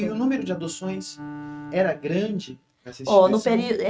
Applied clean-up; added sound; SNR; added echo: neural mask model RNNoise.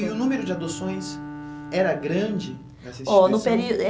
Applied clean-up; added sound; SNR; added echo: none; Bowed string instrument; 14 dB; none.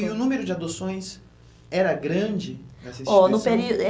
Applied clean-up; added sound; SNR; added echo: none; none; none; none.